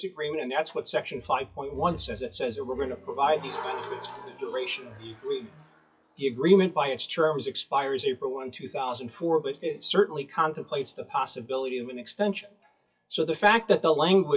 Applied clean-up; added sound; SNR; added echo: classical method WPE with log-MMSE.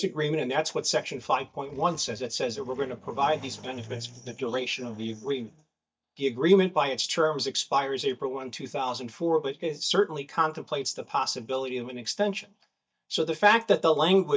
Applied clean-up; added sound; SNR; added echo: neural mask model DeepFilterNet 3.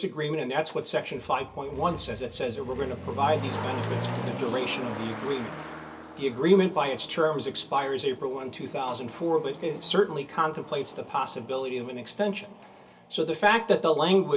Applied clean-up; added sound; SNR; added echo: none; Motor vehicle (road); 11 dB; reverberation time 0.2 s.